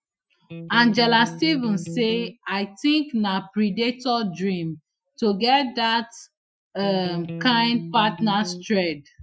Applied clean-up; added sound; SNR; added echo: classical method Wiener filter.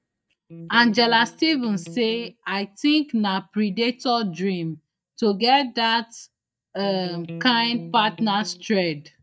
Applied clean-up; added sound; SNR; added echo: neural mask model DeepFilterNet 3.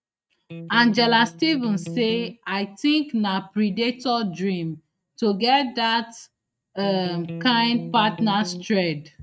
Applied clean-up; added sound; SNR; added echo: neural mask model RNNoise.